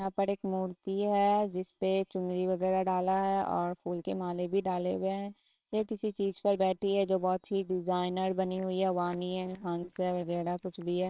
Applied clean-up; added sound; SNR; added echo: neural separator model SepFormer WHAMR!.